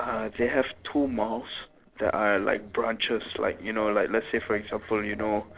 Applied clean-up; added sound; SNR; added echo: neural separator model SepFormer DNS4.